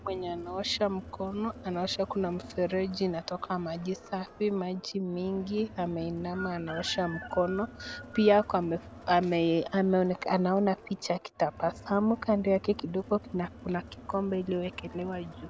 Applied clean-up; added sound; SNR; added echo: none; Crowd; 17 dB; none.